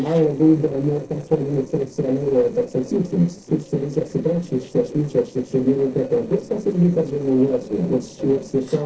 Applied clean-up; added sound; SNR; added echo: neural separator model SepFormer DNS4.